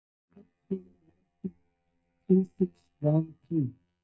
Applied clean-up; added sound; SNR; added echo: neural mask model DeepFilterNet 3.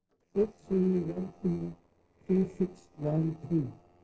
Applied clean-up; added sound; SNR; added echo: neural separator model SepFormer DNS4.